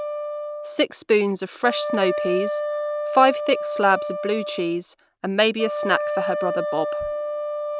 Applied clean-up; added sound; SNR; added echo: none; Wind instrument, woodwind instrument; 4 dB; none.